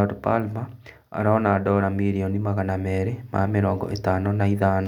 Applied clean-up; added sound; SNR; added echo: none; none; none; none.